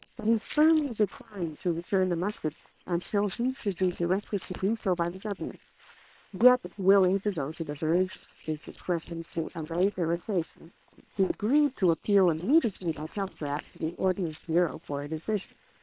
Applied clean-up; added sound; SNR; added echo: neural separator model SepFormer WHAM!.